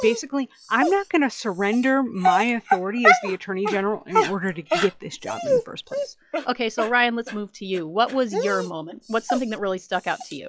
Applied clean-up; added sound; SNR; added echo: classical method log-MMSE.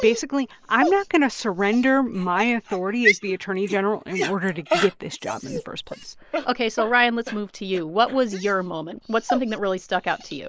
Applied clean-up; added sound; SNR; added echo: neural mask model Resemble Enhance denoiser.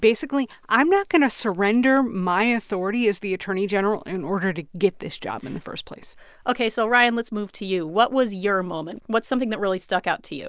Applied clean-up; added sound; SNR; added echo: none; none; none; none.